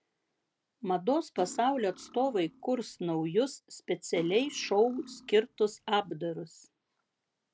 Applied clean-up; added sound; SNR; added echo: none; Cutlery, silverware; 20 dB; none.